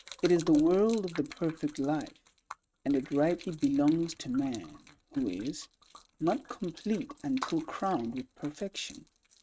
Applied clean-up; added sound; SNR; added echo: neural mask model RNNoise.